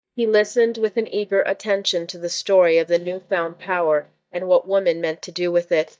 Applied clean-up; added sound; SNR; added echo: neural mask model DeepFilterNet 3.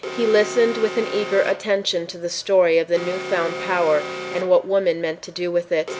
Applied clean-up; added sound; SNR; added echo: none; Alarm; 11 dB; none.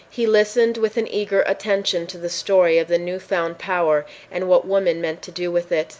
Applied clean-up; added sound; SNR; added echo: none; none; none; none.